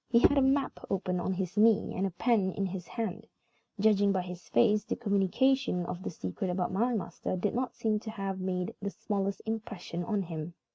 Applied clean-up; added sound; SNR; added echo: neural mask model RNNoise.